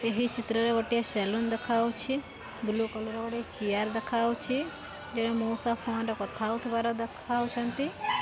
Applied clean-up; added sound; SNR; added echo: none; none; none; none.